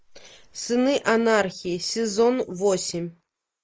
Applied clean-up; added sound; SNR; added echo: neural mask model Resemble Enhance denoiser.